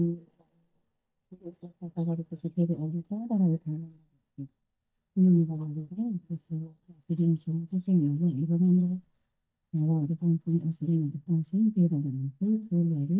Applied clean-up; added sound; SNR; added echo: neural mask model DeepFilterNet 3.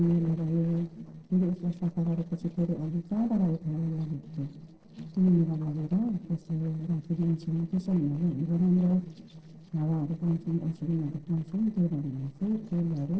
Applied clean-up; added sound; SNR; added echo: neural separator model SepFormer DNS4.